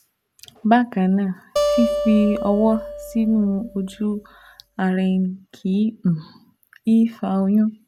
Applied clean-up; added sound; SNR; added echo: none; Acoustic guitar; 6 dB; none.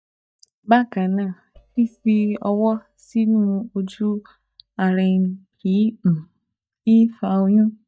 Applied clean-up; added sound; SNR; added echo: neural mask model DeepFilterNet 3.